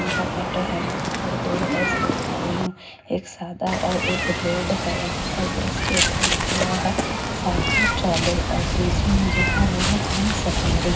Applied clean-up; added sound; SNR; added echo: none; Meow; -4 dB; reverberation time 0.4 s.